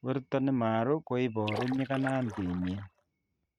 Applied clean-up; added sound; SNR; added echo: neural mask model RNNoise.